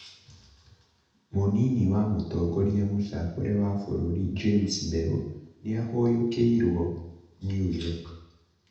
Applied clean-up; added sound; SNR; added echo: none; none; none; reverberation time 0.8 s.